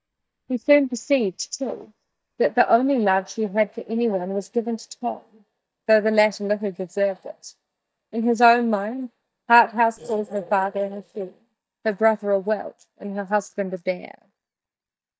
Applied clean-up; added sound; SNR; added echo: neural mask model DeepFilterNet 3.